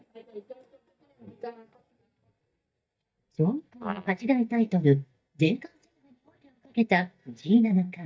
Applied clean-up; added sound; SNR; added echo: neural mask model DeepFilterNet 3.